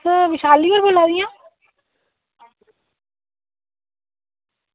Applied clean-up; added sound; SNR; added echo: none; none; none; none.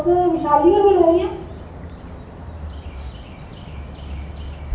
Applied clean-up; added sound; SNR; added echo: none; Bird; 12 dB; reverberation time 0.7 s.